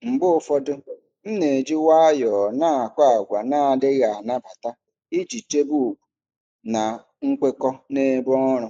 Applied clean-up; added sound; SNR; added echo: neural mask model Resemble Enhance denoiser.